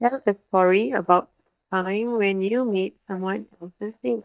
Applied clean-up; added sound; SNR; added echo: neural mask model DeepFilterNet 3.